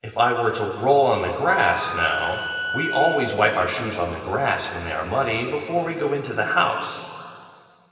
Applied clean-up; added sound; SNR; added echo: none; Wind instrument, woodwind instrument; 6 dB; reverberation time 2.6 s.